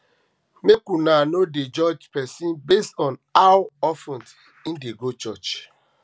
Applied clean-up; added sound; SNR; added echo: none; none; none; none.